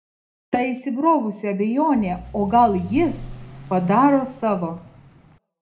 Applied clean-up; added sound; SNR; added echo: none; Vehicle; 16 dB; reverberation time 0.3 s.